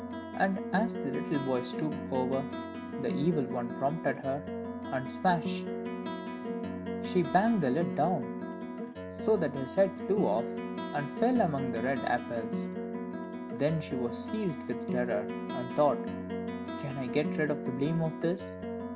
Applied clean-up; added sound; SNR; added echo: none; Plucked string instrument; 4 dB; none.